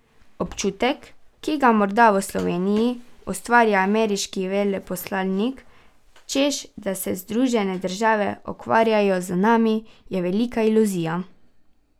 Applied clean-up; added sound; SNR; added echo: none; none; none; none.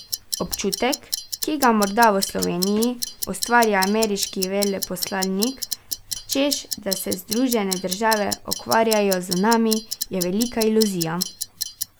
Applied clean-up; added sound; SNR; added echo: none; Clock; 8 dB; none.